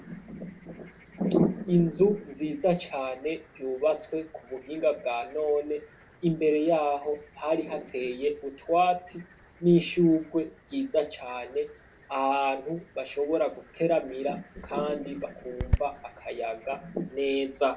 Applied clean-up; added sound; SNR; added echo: none; Cricket; 15 dB; reverberation time 0.2 s.